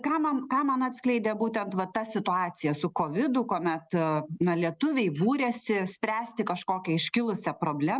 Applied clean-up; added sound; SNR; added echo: none; none; none; none.